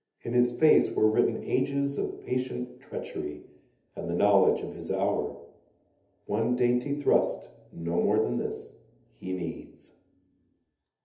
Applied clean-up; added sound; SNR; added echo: none; none; none; reverberation time 0.8 s.